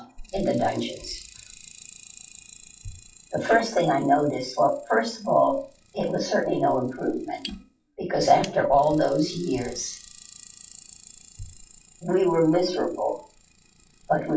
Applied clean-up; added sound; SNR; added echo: classical method WPE with log-MMSE.